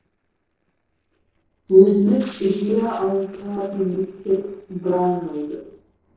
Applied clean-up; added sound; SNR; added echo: neural separator model SepFormer DNS4.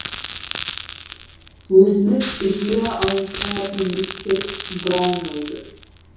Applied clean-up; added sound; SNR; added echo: none; Crackle; 10 dB; reverberation time 0.6 s.